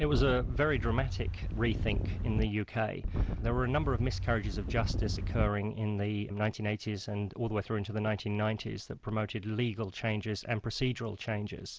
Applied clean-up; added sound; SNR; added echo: none; Wind; 0 dB; none.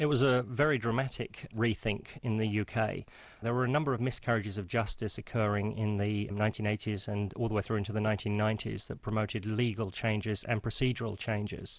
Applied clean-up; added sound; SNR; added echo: none; none; none; none.